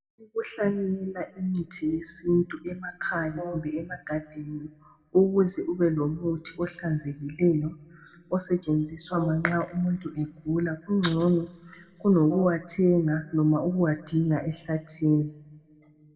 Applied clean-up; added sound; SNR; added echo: none; Brass instrument; 15 dB; reverberation time 1.0 s.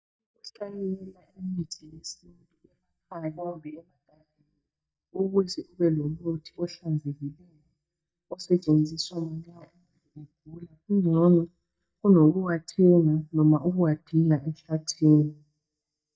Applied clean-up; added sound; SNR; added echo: neural mask model DeepFilterNet 3.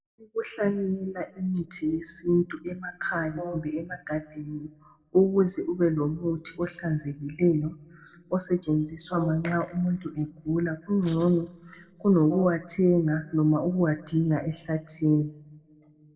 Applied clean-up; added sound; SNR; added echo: neural separator model SepFormer DNS4.